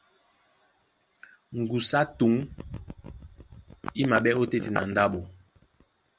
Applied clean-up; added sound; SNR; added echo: none; none; none; none.